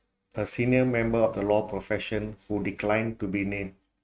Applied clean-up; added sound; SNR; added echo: neural mask model RNNoise.